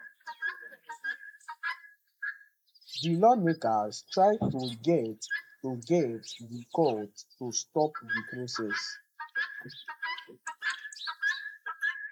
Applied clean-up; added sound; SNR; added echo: neural mask model Resemble Enhance denoiser.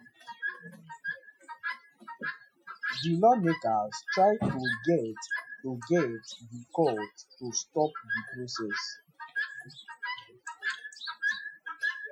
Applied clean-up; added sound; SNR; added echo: classical method Wiener filter.